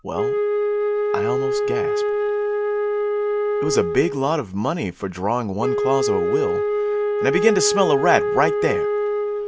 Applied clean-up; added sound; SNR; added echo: none; Wind instrument, woodwind instrument; -2 dB; none.